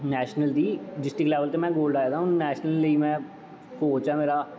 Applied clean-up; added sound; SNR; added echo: none; none; none; none.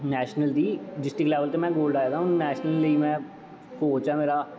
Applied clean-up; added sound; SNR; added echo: none; Bowed string instrument; 16 dB; none.